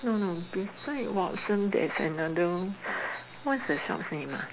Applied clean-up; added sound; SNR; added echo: none; none; none; none.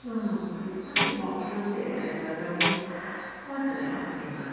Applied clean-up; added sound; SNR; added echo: none; Tambourine; 1 dB; reverberation time 2.1 s.